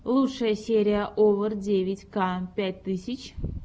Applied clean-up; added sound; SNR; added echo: none; none; none; none.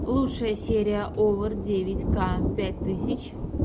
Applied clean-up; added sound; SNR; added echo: none; Thunder; 2 dB; none.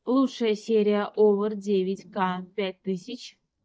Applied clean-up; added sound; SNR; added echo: neural mask model DeepFilterNet 3.